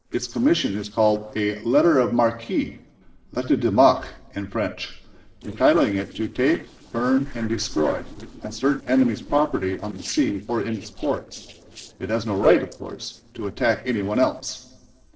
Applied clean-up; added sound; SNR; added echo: neural separator model SepFormer DNS4.